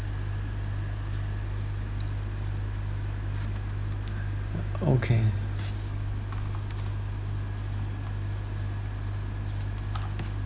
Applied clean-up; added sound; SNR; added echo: none; none; none; none.